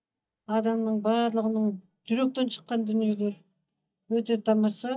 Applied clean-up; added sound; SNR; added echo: neural mask model DeepFilterNet 3.